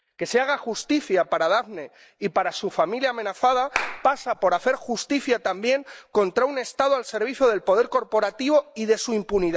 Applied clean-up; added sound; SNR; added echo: neural mask model DeepFilterNet 3.